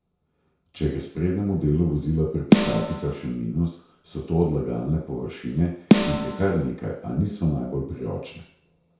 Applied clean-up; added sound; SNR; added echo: none; Snare drum; -1 dB; reverberation time 0.6 s.